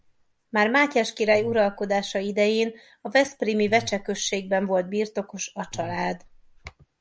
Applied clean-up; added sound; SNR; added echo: none; Buzz; 18 dB; none.